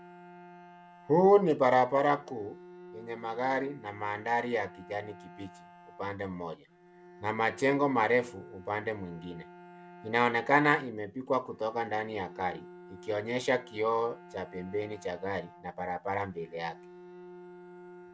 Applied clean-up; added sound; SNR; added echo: none; Bowed string instrument; 20 dB; none.